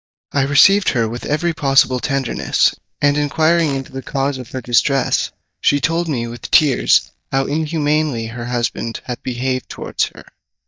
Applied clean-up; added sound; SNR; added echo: neural mask model DeepFilterNet 3.